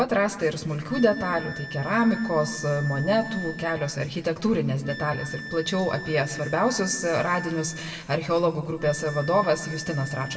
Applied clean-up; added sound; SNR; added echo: none; Wind instrument, woodwind instrument; 13 dB; reverberation time 1.6 s.